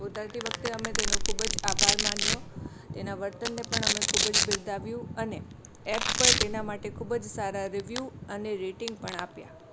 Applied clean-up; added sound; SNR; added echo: none; Domestic sounds, home sounds; -4 dB; none.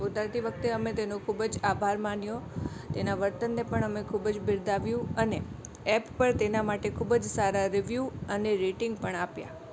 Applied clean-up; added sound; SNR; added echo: none; none; none; none.